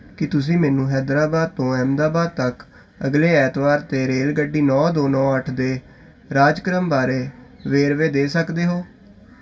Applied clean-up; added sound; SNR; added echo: none; none; none; reverberation time 0.2 s.